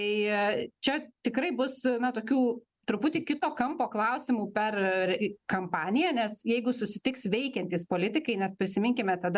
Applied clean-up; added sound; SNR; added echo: none; none; none; none.